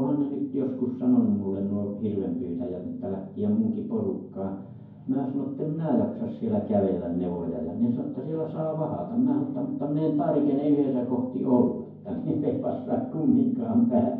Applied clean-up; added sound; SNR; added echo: none; none; none; reverberation time 0.9 s.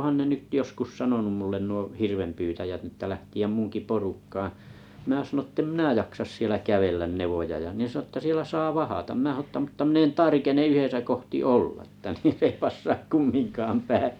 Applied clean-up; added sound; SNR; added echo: none; none; none; none.